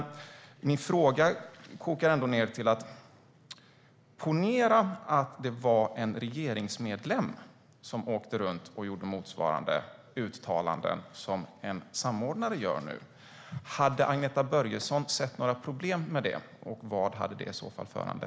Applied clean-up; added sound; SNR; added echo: none; none; none; none.